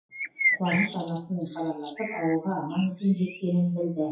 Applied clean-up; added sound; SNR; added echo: classical method WPE with log-MMSE.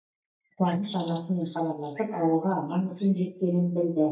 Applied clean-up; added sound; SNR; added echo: neural mask model DeepFilterNet 3.